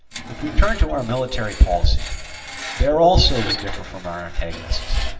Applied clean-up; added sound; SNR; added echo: none; Screech; 15 dB; reverberation time 0.8 s.